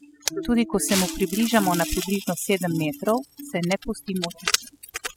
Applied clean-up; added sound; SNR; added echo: classical method spectral subtraction.